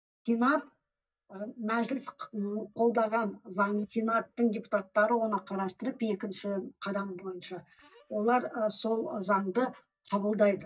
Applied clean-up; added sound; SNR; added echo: neural mask model DeepFilterNet 3.